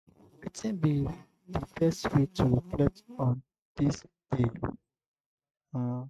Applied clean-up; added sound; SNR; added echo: neural mask model RNNoise.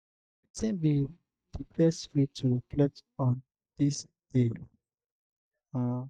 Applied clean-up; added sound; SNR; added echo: neural mask model DeepFilterNet 3.